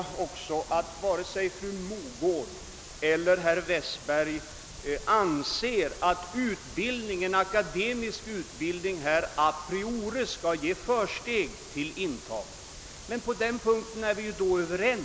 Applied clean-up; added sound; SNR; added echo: none; none; none; none.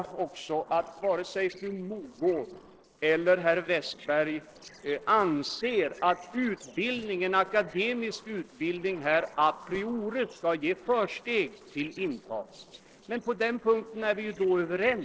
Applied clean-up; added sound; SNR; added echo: neural separator model SepFormer DNS4.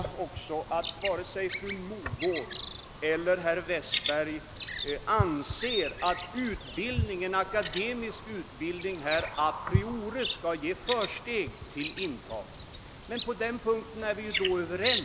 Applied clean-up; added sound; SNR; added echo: none; Bird vocalization, bird call, bird song; 0 dB; none.